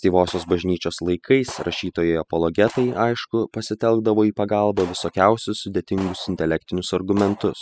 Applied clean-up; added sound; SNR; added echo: classical method spectral subtraction.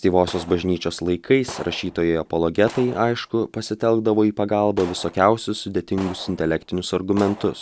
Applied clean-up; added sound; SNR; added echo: none; Gunshot, gunfire; 19 dB; none.